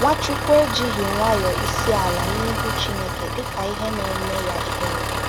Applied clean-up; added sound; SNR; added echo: none; Engine; 0 dB; none.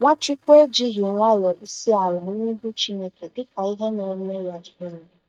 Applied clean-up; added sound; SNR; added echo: neural mask model DeepFilterNet 3.